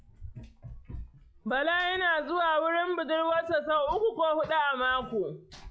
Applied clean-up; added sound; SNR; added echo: classical method log-MMSE.